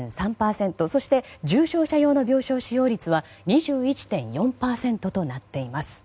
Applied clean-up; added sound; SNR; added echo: none; none; none; none.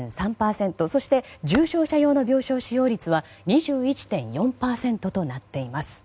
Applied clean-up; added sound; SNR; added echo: none; Computer keyboard; 17 dB; none.